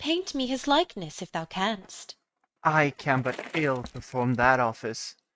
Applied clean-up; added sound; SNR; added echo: neural mask model RNNoise.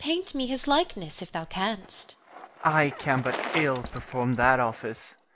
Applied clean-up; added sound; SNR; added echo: none; Bicycle; 13 dB; none.